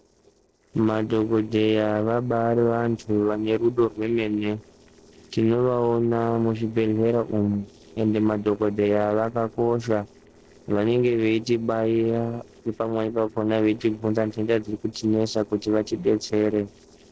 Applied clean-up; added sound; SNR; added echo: neural separator model SepFormer DNS4.